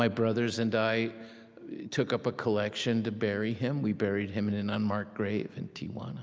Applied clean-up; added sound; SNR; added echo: none; none; none; none.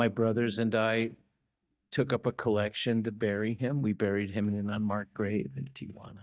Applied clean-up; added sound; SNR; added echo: neural mask model DeepFilterNet 3.